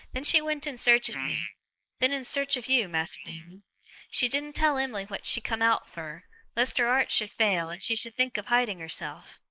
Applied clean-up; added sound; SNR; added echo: neural mask model Resemble Enhance denoiser.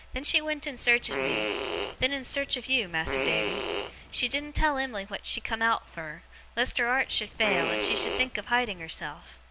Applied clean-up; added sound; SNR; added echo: none; Fart; 4 dB; none.